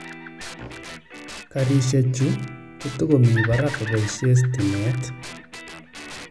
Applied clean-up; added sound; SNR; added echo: none; Guitar + Bird vocalization, bird call, bird song; 13 dB; none.